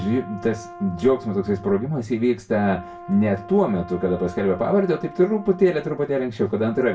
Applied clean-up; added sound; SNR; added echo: none; Brass instrument; 18 dB; reverberation time 0.2 s.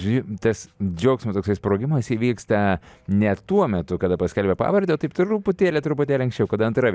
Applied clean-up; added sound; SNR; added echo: none; none; none; none.